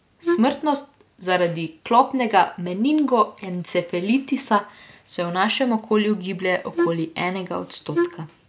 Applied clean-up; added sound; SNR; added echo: none; Wind instrument, woodwind instrument; 3 dB; none.